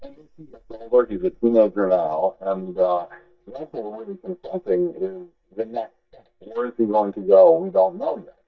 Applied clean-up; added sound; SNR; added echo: neural mask model DeepFilterNet 3.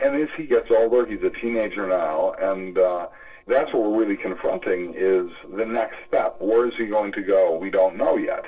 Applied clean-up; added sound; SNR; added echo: neural separator model SepFormer DNS4.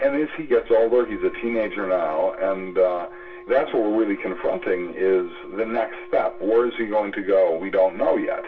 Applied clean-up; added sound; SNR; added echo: none; Wind instrument, woodwind instrument; 20 dB; reverberation time 0.1 s.